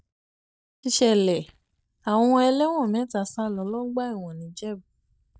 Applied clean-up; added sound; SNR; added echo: neural mask model DeepFilterNet 3.